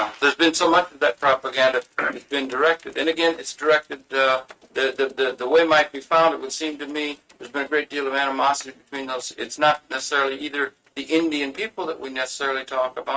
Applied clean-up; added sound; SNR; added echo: neural mask model RNNoise.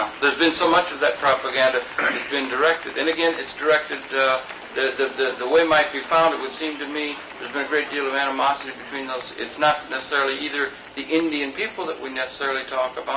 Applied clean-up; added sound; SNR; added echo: none; Applause / Cheering; 17 dB; none.